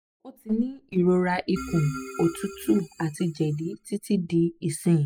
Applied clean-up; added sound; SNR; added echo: classical method spectral subtraction.